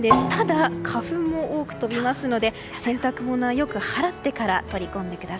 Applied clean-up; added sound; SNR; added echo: none; Percussion; 4 dB; none.